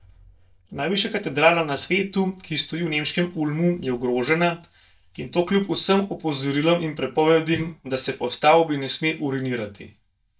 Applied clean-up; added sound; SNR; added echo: neural mask model DeepFilterNet 3.